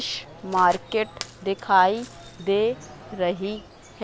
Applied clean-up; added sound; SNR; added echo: none; none; none; none.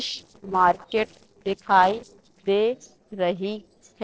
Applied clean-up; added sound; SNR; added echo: neural separator model SepFormer DNS4.